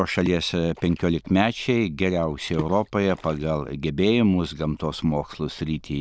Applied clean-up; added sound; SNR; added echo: neural diffusion model UNIVERSE++.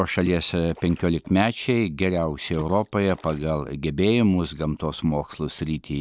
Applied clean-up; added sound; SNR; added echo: neural separator model SepFormer DNS4.